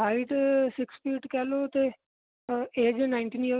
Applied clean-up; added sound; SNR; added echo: none; none; none; none.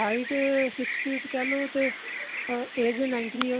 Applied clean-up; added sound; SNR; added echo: none; Bird vocalization, bird call, bird song; 6 dB; none.